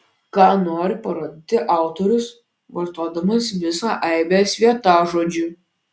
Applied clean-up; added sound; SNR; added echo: none; none; none; none.